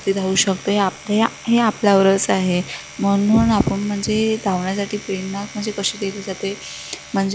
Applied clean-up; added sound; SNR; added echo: none; Domestic sounds, home sounds; 18 dB; none.